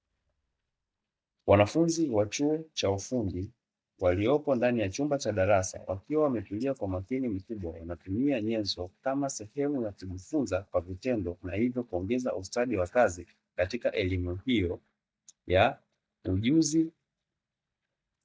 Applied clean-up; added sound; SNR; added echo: neural mask model DeepFilterNet 3.